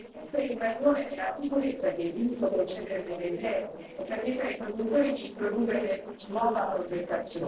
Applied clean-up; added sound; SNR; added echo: neural separator model SepFormer DNS4.